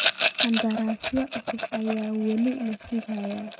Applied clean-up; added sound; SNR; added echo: neural mask model RNNoise.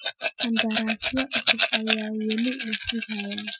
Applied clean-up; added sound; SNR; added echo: classical method Wiener filter.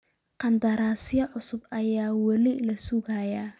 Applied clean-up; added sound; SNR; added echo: none; none; none; none.